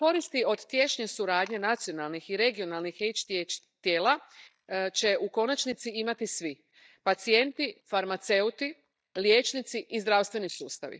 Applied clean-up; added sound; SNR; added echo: neural mask model DeepFilterNet 3.